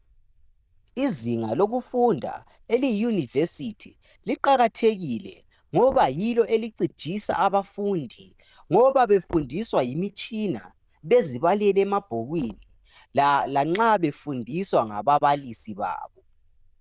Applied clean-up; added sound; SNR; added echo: neural diffusion model UNIVERSE++.